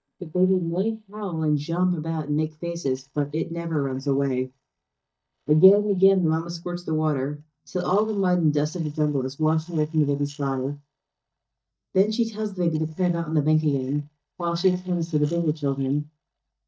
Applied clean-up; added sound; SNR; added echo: neural mask model DeepFilterNet 3.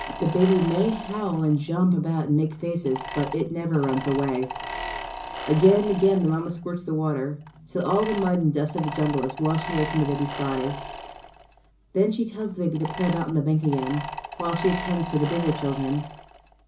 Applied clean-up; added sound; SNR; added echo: none; Mechanisms; 11 dB; reverberation time 0.5 s.